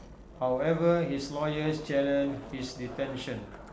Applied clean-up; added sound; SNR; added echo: none; Skateboard; 18 dB; none.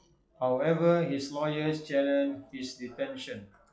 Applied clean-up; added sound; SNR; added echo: classical method log-MMSE.